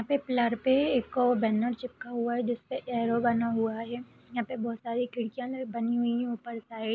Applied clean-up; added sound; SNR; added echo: none; none; none; none.